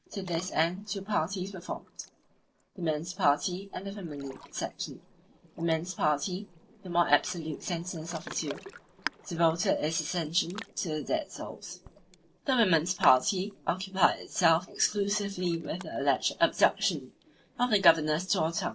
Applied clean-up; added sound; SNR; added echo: neural separator model SepFormer DNS4.